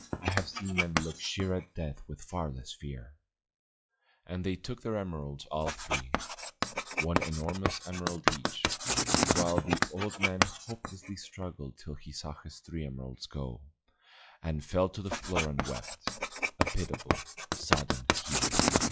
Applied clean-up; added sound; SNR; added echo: classical method log-MMSE.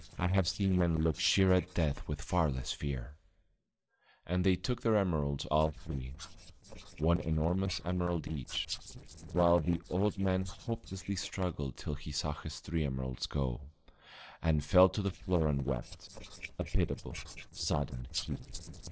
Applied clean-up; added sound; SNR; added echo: neural separator model SepFormer DNS4.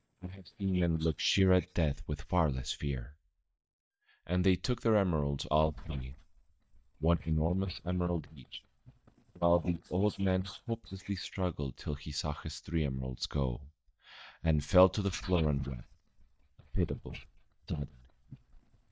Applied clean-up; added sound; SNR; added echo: neural mask model DeepFilterNet 3.